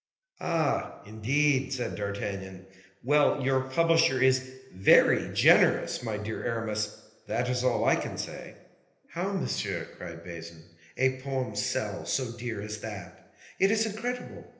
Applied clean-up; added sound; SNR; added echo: none; none; none; reverberation time 0.8 s.